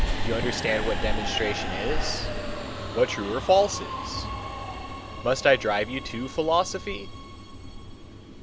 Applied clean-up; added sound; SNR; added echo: none; Subway, metro, underground; 3 dB; none.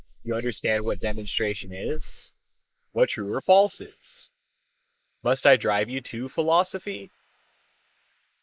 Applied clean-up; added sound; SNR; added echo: neural mask model Resemble Enhance denoiser.